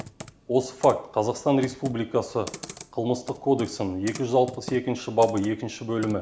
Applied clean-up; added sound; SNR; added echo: none; Computer keyboard; 17 dB; none.